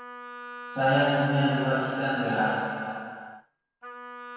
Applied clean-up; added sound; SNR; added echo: none; Wind instrument, woodwind instrument; 14 dB; reverberation time 2.2 s.